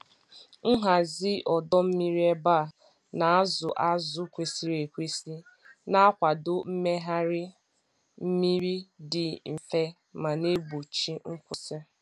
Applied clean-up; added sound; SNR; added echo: none; none; none; none.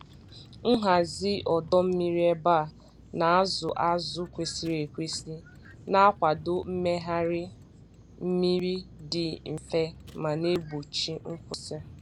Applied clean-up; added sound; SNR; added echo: none; Vehicle; 20 dB; none.